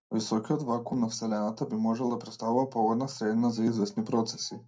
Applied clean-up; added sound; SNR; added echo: none; none; none; reverberation time 0.3 s.